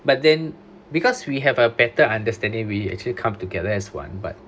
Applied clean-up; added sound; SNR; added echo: none; none; none; none.